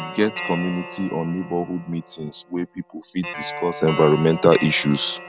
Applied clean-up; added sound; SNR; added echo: none; Guitar; 12 dB; none.